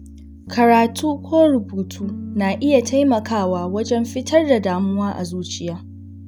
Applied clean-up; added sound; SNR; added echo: none; Piano; 14 dB; none.